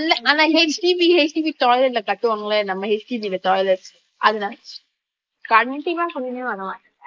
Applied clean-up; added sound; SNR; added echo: neural mask model Resemble Enhance denoiser.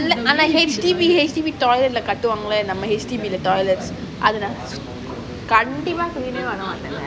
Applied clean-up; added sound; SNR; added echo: none; none; none; none.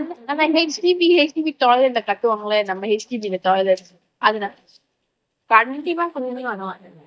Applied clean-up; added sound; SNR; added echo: neural mask model DeepFilterNet 3.